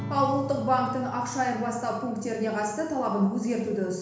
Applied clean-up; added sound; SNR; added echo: none; Acoustic guitar / Strum; 13 dB; reverberation time 1.1 s.